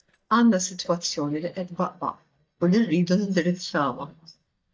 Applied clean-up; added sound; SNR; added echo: neural mask model DeepFilterNet 3.